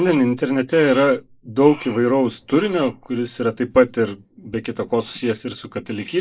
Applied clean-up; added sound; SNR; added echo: neural mask model Resemble Enhance denoiser.